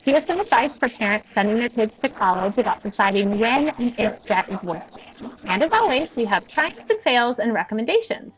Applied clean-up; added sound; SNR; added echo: neural separator model SepFormer DNS4.